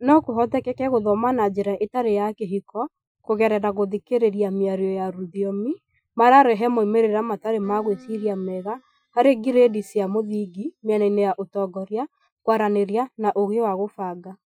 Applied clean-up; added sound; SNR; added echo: classical method Wiener filter.